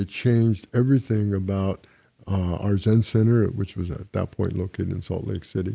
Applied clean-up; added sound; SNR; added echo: none; none; none; none.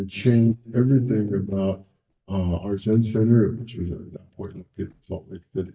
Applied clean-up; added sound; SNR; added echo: neural mask model DeepFilterNet 3.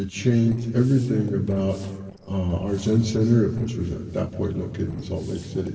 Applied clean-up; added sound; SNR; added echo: neural separator model SepFormer DNS4.